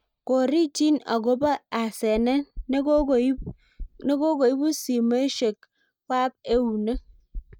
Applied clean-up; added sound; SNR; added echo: neural mask model DeepFilterNet 3.